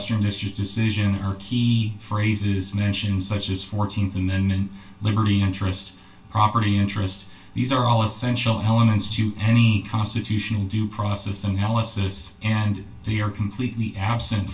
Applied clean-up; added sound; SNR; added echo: none; none; none; reverberation time 0.2 s.